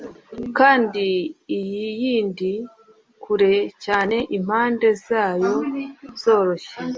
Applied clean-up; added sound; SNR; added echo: none; none; none; none.